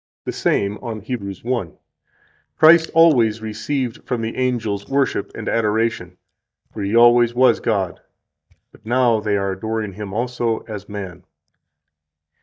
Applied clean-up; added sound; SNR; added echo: neural mask model DeepFilterNet 3.